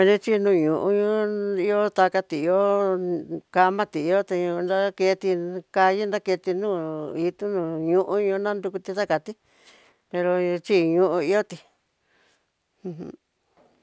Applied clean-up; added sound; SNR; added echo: none; none; none; none.